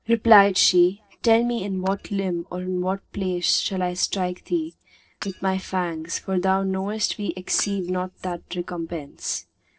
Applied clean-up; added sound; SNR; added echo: neural separator model SepFormer DNS4.